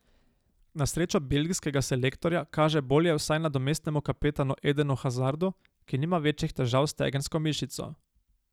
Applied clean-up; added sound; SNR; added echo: none; none; none; none.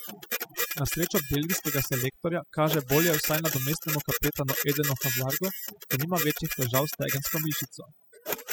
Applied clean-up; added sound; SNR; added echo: classical method spectral subtraction.